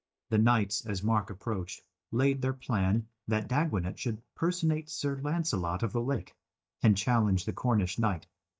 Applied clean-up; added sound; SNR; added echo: neural mask model DeepFilterNet 3.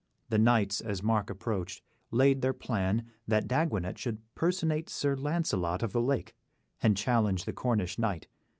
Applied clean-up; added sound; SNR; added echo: none; none; none; none.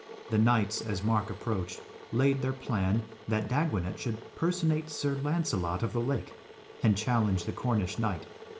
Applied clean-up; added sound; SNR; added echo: none; Boiling / Water; 17 dB; reverberation time 0.5 s.